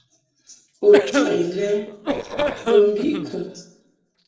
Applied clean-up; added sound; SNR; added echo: neural separator model SepFormer DNS4.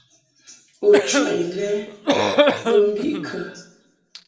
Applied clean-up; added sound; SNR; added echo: none; Cough; 0 dB; reverberation time 0.7 s.